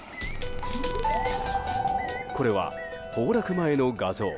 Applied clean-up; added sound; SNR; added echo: none; Bird; 17 dB; none.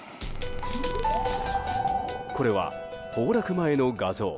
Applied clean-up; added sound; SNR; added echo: none; none; none; none.